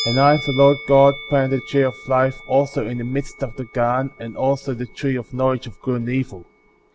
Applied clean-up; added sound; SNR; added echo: none; Musical instrument; 16 dB; none.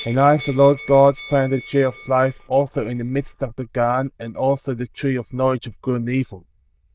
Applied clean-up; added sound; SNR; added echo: neural diffusion model UNIVERSE++.